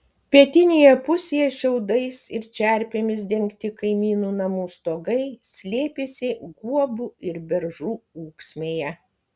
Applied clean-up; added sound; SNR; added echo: none; none; none; none.